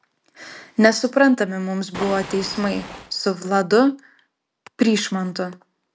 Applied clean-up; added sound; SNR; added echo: none; Waves, surf; 12 dB; none.